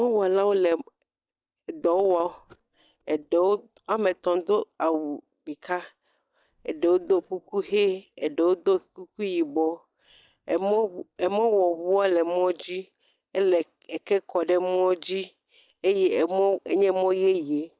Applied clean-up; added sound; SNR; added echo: neural mask model DeepFilterNet 3.